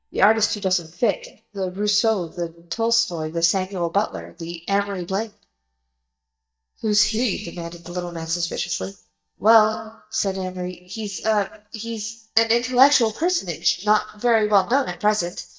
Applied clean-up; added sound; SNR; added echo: neural mask model DeepFilterNet 3.